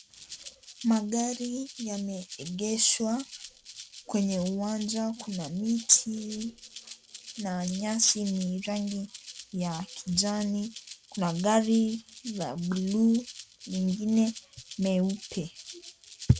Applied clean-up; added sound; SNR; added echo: none; Rattle (instrument); 17 dB; none.